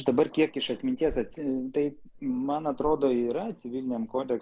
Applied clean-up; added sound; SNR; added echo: none; Growling; 18 dB; none.